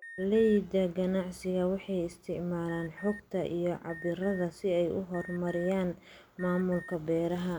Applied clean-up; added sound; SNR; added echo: none; Alarm; 19 dB; none.